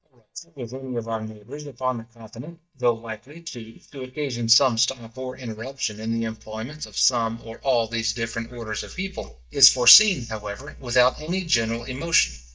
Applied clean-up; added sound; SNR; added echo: neural mask model DeepFilterNet 3.